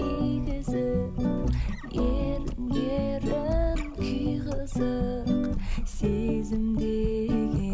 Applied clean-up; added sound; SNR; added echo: none; none; none; none.